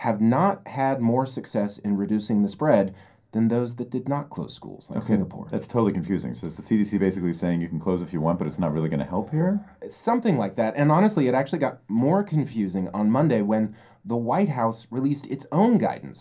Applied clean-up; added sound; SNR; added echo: none; none; none; reverberation time 0.3 s.